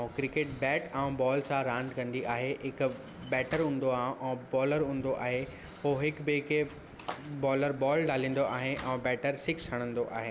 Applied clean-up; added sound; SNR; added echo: none; Splash, splatter + Slam; 20 dB; none.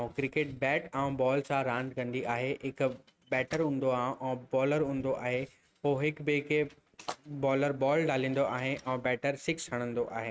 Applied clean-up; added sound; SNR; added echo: neural mask model RNNoise.